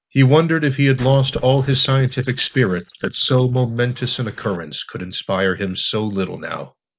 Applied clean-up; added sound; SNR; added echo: neural mask model Resemble Enhance denoiser.